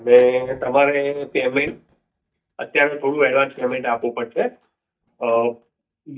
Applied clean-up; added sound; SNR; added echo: neural mask model DeepFilterNet 3.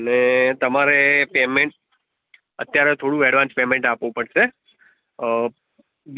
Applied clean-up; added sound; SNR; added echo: none; none; none; none.